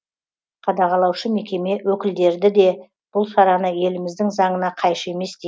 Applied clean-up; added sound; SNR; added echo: none; none; none; none.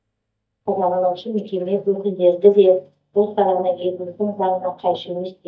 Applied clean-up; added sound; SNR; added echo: neural mask model DeepFilterNet 3.